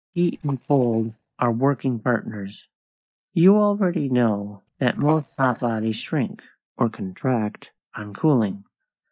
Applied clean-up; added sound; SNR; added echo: neural mask model DeepFilterNet 3.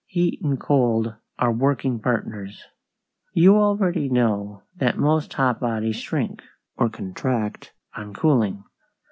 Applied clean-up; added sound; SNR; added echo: none; none; none; none.